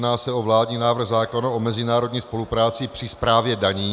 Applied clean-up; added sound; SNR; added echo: none; none; none; none.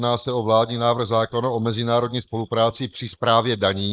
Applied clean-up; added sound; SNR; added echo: neural mask model Resemble Enhance denoiser.